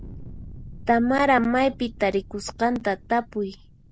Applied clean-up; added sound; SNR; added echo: none; Fire; 16 dB; none.